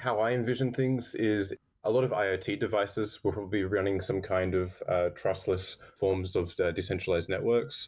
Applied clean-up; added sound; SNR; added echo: none; none; none; none.